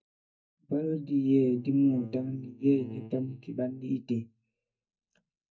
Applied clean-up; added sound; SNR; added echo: neural mask model DeepFilterNet 3.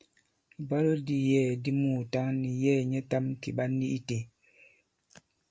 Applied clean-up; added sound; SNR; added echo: none; none; none; none.